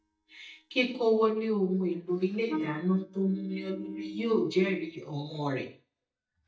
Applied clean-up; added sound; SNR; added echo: neural mask model DeepFilterNet 3.